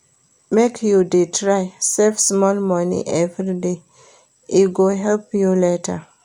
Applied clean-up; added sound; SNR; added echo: none; none; none; none.